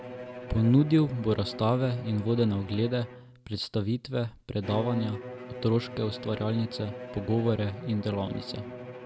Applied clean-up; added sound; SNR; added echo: none; Bowed string instrument; 12 dB; none.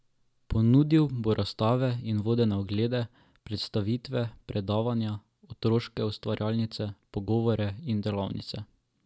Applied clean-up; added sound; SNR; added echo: none; none; none; none.